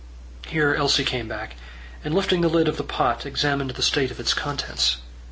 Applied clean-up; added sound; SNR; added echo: none; none; none; none.